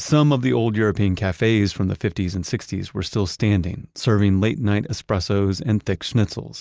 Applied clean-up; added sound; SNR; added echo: none; none; none; none.